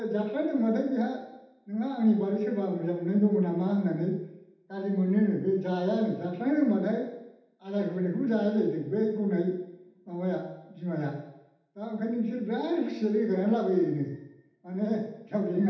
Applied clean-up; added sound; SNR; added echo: none; none; none; reverberation time 0.8 s.